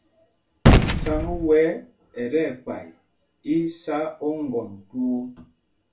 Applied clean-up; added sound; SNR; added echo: none; Gunshot, gunfire; -4 dB; reverberation time 0.3 s.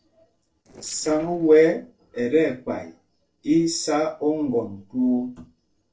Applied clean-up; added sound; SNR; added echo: neural separator model SepFormer DNS4.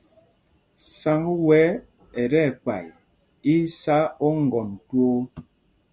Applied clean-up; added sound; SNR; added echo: none; none; none; none.